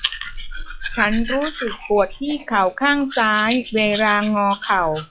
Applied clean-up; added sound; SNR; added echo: classical method log-MMSE.